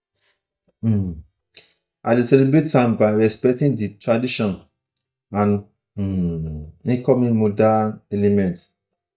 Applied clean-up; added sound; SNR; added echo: neural mask model DeepFilterNet 3.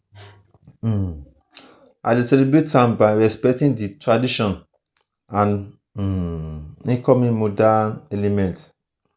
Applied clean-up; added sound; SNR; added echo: none; none; none; none.